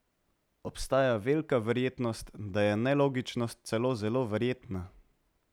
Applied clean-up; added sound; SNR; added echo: none; none; none; none.